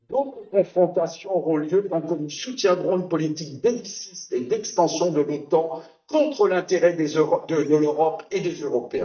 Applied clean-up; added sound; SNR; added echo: neural mask model DeepFilterNet 3.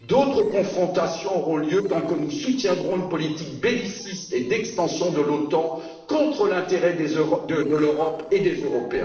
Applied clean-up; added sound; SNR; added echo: neural separator model SepFormer DNS4.